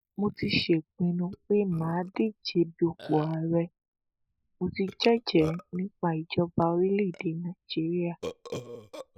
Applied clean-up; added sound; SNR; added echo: neural mask model Resemble Enhance denoiser.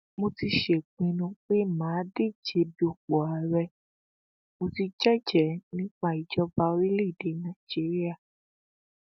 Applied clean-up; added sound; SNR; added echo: none; none; none; none.